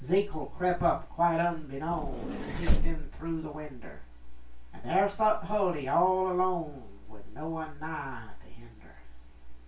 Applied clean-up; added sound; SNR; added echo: none; Vehicle; -1 dB; reverberation time 0.2 s.